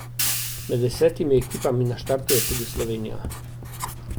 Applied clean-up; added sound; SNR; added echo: none; Writing + Hi-hat; 4 dB; none.